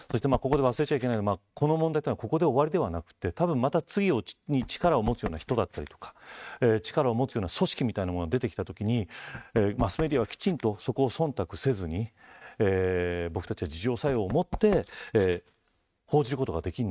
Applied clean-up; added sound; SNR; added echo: neural mask model RNNoise.